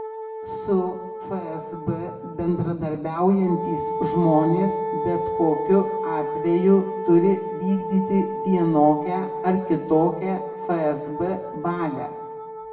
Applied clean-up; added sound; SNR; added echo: none; Wind instrument, woodwind instrument; 7 dB; reverberation time 0.9 s.